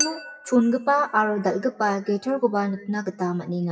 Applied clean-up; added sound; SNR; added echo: classical method WPE with log-MMSE.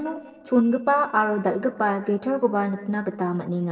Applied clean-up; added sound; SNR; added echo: neural separator model SepFormer DNS4.